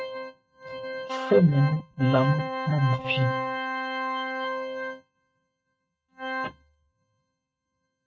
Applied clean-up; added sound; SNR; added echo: neural mask model RNNoise.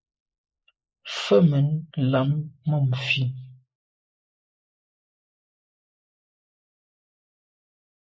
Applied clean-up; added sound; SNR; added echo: neural mask model Resemble Enhance denoiser.